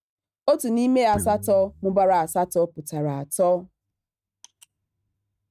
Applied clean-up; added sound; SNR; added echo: neural mask model RNNoise.